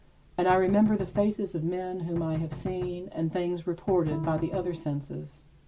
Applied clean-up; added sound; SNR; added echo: none; Guitar + Knock; 12 dB; none.